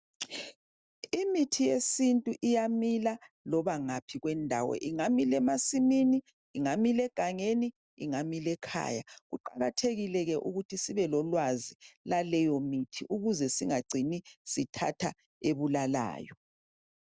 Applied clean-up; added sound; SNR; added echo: none; none; none; none.